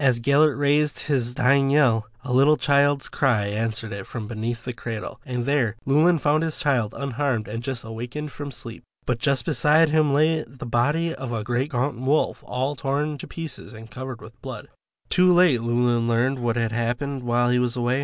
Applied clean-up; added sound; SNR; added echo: none; none; none; none.